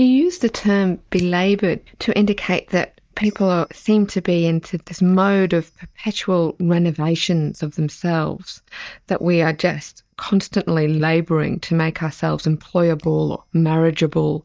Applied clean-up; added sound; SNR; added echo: neural mask model DeepFilterNet 3.